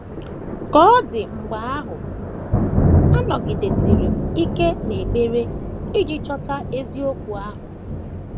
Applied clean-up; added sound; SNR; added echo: none; Thunder; -1 dB; none.